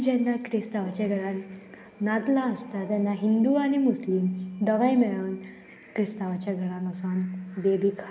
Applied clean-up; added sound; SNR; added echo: none; none; none; none.